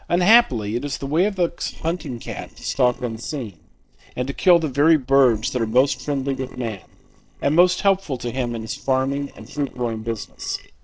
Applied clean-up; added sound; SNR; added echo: neural separator model SepFormer DNS4.